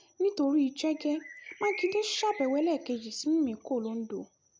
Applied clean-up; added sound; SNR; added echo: none; Bird; 14 dB; none.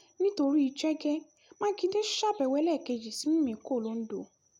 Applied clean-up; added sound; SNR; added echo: none; none; none; none.